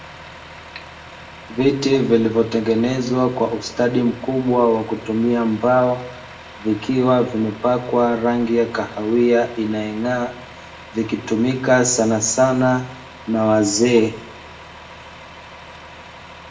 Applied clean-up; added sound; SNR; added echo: none; Truck; 19 dB; reverberation time 0.5 s.